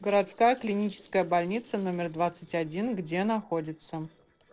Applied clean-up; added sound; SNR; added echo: neural separator model SepFormer DNS4.